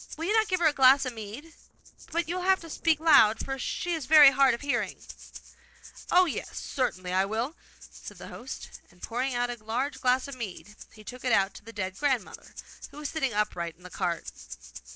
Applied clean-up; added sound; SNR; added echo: neural separator model SepFormer DNS4.